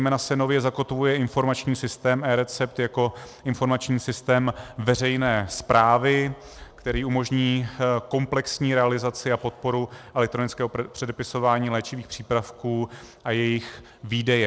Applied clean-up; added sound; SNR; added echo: none; none; none; none.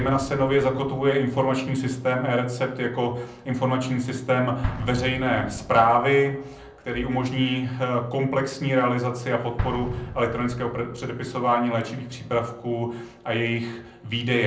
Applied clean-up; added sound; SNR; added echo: none; Explosion; 15 dB; reverberation time 0.6 s.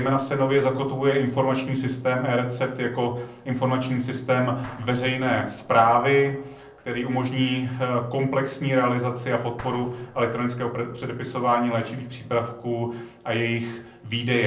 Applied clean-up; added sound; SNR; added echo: neural separator model SepFormer DNS4.